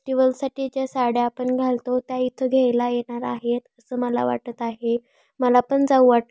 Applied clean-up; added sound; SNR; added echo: none; none; none; none.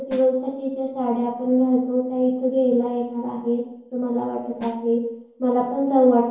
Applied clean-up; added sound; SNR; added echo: neural separator model SepFormer DNS4.